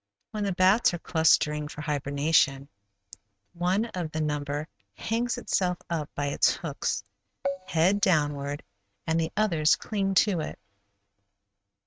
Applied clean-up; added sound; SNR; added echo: neural mask model RNNoise.